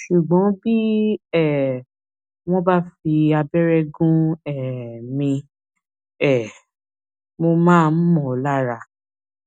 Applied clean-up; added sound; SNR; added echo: none; none; none; none.